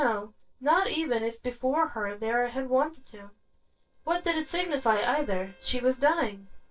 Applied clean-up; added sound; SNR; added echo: neural separator model SepFormer DNS4.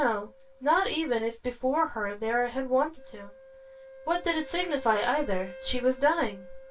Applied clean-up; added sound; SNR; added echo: none; Wind instrument, woodwind instrument; 19 dB; reverberation time 0.2 s.